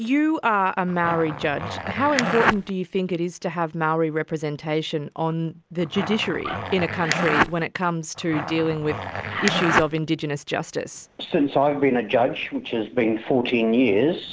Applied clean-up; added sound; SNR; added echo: none; Zipper (clothing); 3 dB; none.